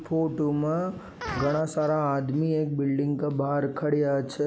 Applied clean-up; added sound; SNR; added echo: none; Fart; 15 dB; none.